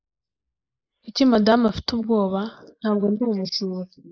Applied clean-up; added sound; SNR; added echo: neural mask model Resemble Enhance denoiser.